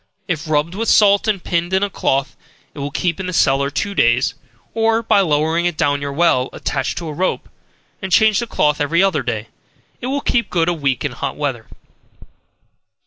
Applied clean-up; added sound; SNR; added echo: none; none; none; none.